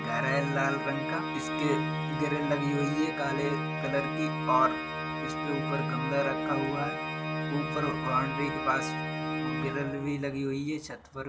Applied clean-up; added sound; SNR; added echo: none; Organ; 1 dB; none.